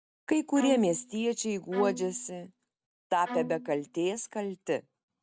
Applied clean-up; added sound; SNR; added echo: none; Bowed string instrument; 10 dB; none.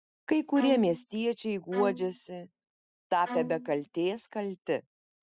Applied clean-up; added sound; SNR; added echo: classical method spectral subtraction.